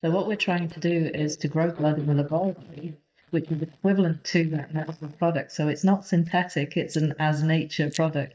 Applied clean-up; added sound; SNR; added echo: neural mask model DeepFilterNet 3.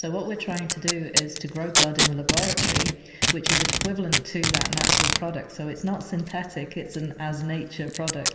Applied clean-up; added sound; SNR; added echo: none; Packing tape, duct tape; -4 dB; reverberation time 2.4 s.